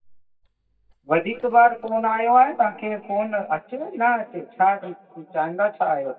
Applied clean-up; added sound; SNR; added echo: neural mask model DeepFilterNet 3.